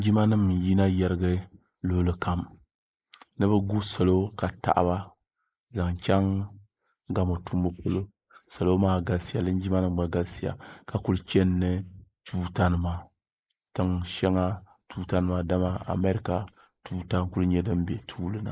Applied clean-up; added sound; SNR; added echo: neural mask model Resemble Enhance denoiser.